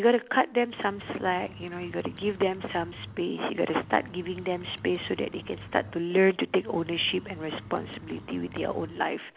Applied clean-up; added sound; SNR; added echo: none; Bird; 17 dB; none.